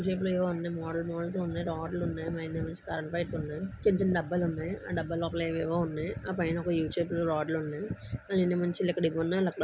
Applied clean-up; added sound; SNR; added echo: none; none; none; none.